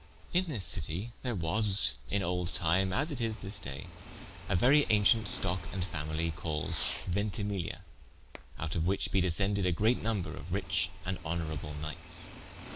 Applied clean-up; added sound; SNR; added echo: none; Motorcycle / Engine + Fireworks; 16 dB; none.